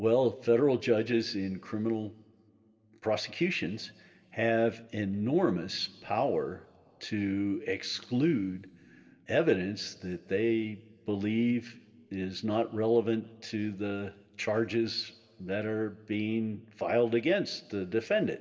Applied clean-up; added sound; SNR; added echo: none; none; none; reverberation time 2.9 s.